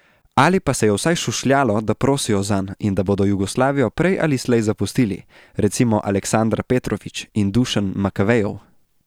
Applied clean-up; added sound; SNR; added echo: none; none; none; none.